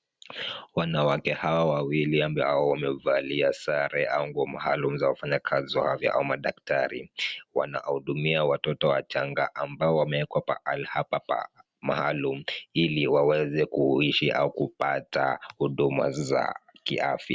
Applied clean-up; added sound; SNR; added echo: none; none; none; none.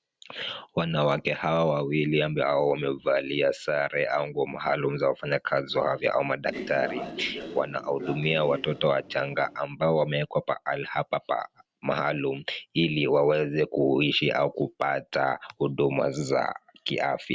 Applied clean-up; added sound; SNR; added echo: none; Train; 12 dB; none.